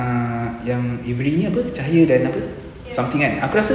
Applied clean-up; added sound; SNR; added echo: none; none; none; none.